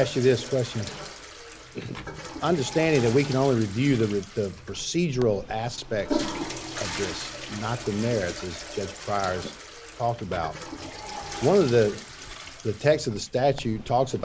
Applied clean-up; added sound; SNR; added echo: none; Toilet flush / Water; 11 dB; none.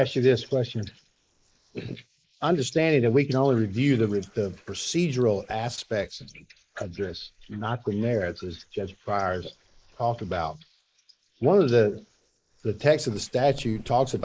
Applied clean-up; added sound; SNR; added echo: neural mask model Resemble Enhance denoiser.